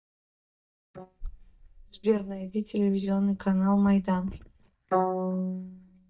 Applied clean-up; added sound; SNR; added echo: neural mask model DeepFilterNet 3.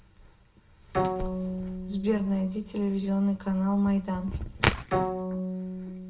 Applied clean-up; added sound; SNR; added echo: none; Bowed string instrument; 5 dB; reverberation time 0.5 s.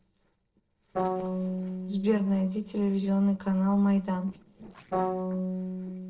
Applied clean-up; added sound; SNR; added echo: neural separator model SepFormer DNS4.